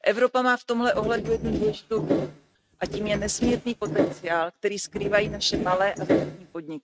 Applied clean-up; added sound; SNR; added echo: neural mask model RNNoise.